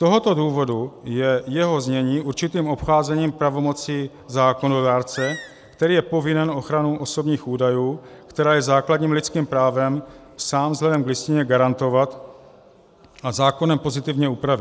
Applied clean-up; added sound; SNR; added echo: none; Animal; 17 dB; none.